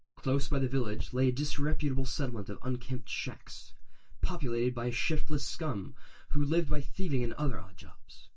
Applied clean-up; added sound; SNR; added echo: neural mask model DeepFilterNet 3.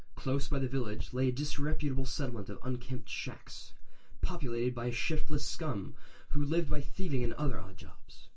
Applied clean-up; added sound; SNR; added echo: none; Thump, thud; 16 dB; reverberation time 0.1 s.